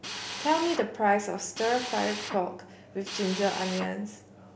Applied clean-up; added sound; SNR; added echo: none; Drill; 10 dB; none.